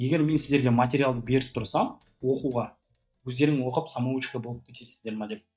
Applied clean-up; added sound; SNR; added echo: neural mask model DeepFilterNet 3.